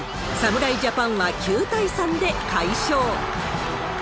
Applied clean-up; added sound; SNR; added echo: none; Cheering / Clapping; 18 dB; none.